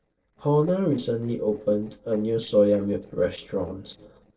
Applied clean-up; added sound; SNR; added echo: neural separator model SepFormer DNS4.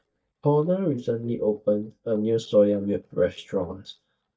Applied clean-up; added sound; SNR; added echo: neural mask model DeepFilterNet 3.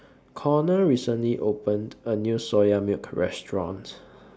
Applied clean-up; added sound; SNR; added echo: none; none; none; none.